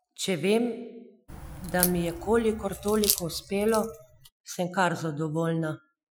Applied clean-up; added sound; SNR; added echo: classical method Wiener filter.